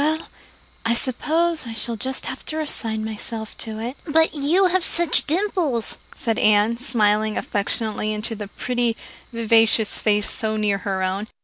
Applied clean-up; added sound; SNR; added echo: none; none; none; none.